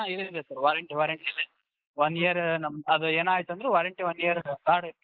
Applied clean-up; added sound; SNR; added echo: neural mask model Resemble Enhance denoiser.